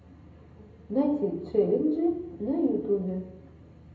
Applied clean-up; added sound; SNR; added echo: none; none; none; reverberation time 0.7 s.